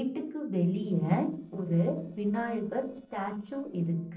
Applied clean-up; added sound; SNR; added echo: neural separator model SepFormer DNS4.